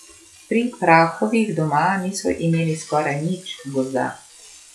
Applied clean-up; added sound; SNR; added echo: classical method log-MMSE.